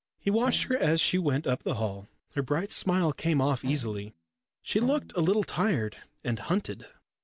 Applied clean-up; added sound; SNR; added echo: none; Bowed string instrument; 16 dB; none.